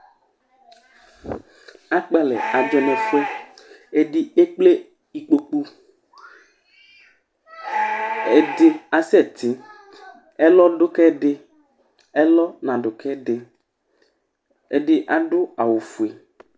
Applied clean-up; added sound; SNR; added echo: none; none; none; none.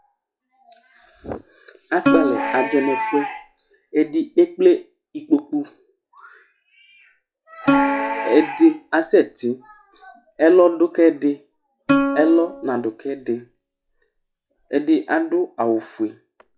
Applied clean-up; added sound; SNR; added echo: classical method log-MMSE.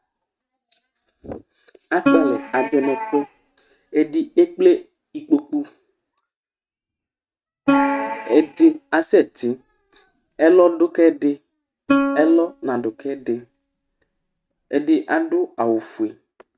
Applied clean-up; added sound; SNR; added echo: neural mask model RNNoise.